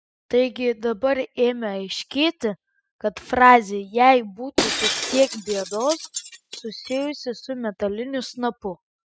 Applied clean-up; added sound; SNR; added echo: classical method spectral subtraction.